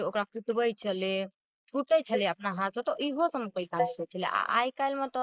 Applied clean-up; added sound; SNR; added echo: neural mask model Resemble Enhance denoiser.